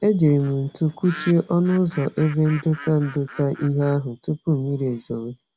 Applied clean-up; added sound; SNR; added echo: none; Bird; 19 dB; none.